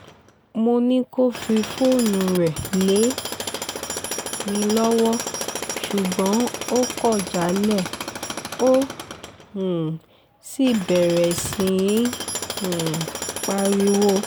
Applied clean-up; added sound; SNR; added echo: none; Tools; 9 dB; none.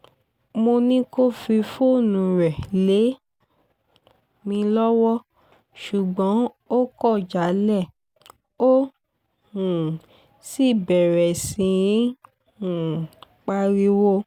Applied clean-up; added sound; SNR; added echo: none; none; none; none.